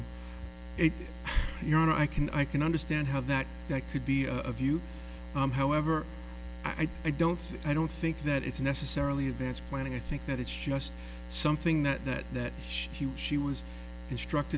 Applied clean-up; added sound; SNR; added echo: none; none; none; none.